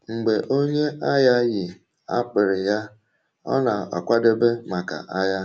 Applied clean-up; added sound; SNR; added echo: none; none; none; none.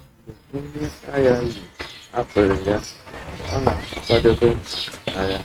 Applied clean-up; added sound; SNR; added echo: neural mask model RNNoise.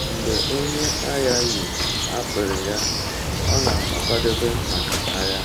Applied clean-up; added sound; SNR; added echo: none; Bird; -3 dB; none.